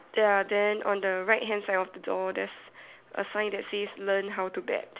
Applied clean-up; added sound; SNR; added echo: none; none; none; none.